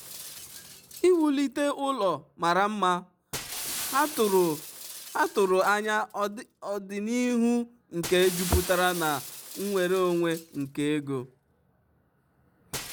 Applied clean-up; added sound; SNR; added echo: none; Shatter; 13 dB; none.